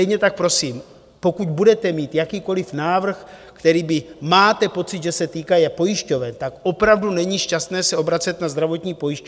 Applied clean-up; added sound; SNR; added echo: none; none; none; none.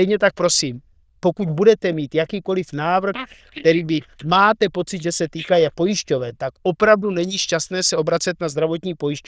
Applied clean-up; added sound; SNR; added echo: neural diffusion model UNIVERSE++.